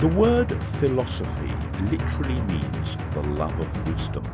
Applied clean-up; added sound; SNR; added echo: none; Drum; 1 dB; none.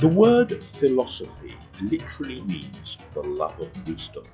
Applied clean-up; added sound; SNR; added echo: classical method log-MMSE.